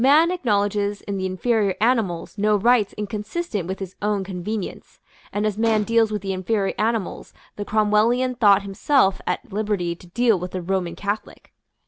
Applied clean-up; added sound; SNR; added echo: none; Gunshot, gunfire; 17 dB; none.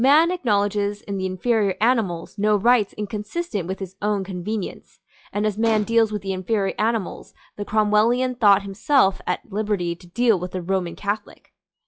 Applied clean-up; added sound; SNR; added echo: classical method log-MMSE.